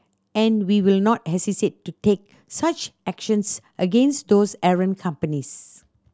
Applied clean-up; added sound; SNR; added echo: none; none; none; none.